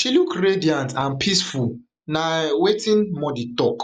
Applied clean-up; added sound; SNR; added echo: none; none; none; none.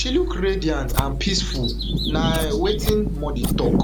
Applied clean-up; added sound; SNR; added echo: none; Scissors + Bird vocalization, bird call, bird song; -1 dB; none.